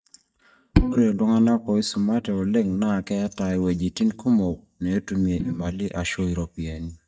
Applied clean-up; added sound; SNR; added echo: neural mask model DeepFilterNet 3.